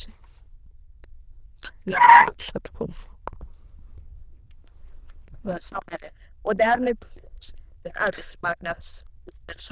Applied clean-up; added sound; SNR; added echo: neural diffusion model UNIVERSE++.